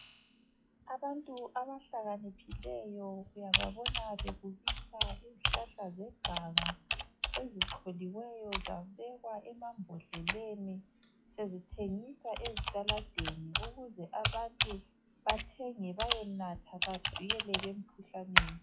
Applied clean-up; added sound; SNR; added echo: classical method log-MMSE.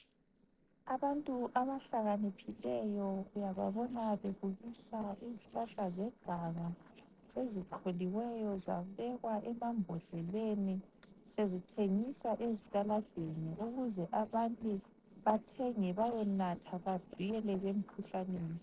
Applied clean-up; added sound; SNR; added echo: neural separator model SepFormer DNS4.